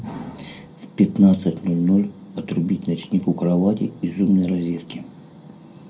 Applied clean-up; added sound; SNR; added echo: none; none; none; reverberation time 0.2 s.